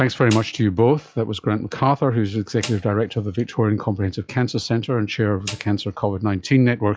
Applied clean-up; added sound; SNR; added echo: classical method log-MMSE.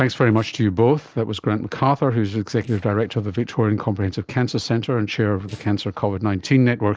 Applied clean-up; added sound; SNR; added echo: neural separator model SepFormer DNS4.